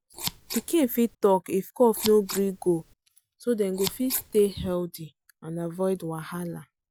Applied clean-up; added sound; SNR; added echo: none; Scissors; 11 dB; none.